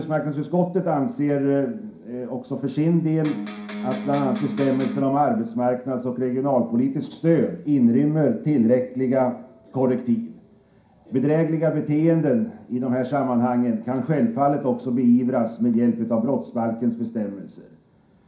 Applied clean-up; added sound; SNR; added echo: none; Electric guitar; 8 dB; reverberation time 0.5 s.